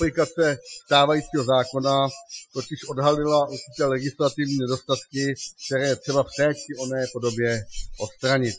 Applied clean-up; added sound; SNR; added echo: classical method Wiener filter.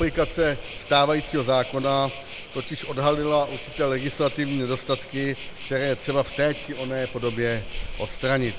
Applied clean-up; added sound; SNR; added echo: none; Waves, surf; 4 dB; none.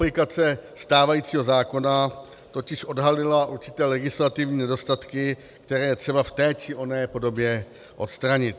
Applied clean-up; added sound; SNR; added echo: none; none; none; none.